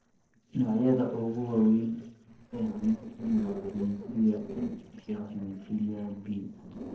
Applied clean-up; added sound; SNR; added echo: neural separator model SepFormer DNS4.